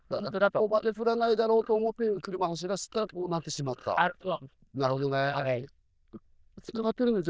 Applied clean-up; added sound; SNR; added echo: neural diffusion model UNIVERSE++.